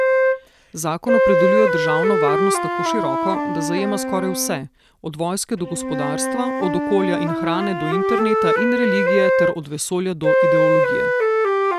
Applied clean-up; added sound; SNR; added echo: none; Wind instrument, woodwind instrument; -4 dB; none.